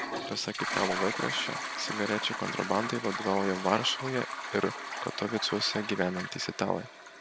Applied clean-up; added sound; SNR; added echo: none; Toilet flush; 5 dB; none.